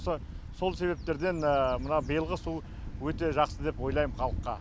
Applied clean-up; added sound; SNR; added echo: none; Wind / Bird; 8 dB; none.